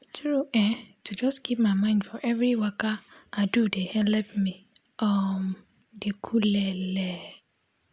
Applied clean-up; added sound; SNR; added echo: none; none; none; none.